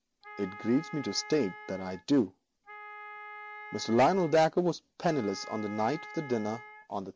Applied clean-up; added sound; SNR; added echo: none; Wind instrument, woodwind instrument; 15 dB; none.